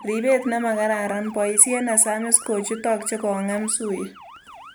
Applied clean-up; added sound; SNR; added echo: none; Motor vehicle (road) / Siren; 20 dB; none.